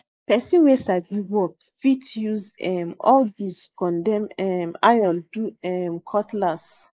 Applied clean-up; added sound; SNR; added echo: neural mask model Resemble Enhance denoiser.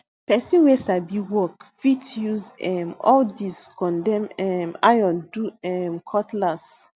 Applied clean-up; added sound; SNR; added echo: none; none; none; none.